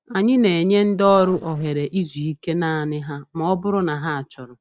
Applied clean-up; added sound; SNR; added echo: neural separator model SepFormer DNS4.